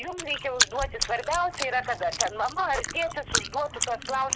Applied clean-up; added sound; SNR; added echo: none; Chewing, mastication; 2 dB; none.